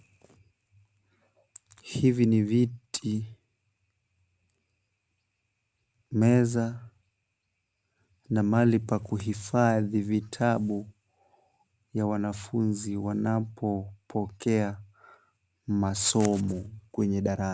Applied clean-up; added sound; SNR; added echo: none; none; none; none.